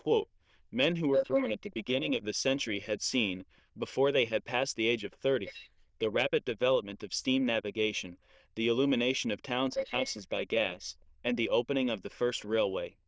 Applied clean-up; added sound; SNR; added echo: neural diffusion model UNIVERSE++.